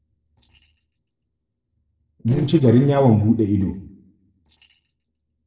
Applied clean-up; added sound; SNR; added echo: neural separator model SepFormer DNS4.